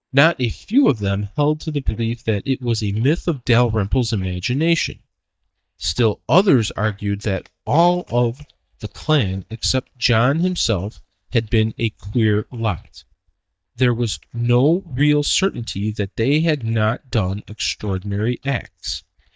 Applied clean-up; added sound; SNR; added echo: neural mask model DeepFilterNet 3.